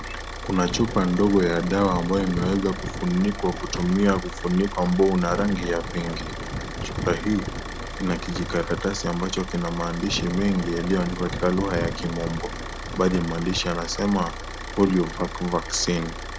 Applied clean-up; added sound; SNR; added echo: none; Wind + Idling / Car; 7 dB; none.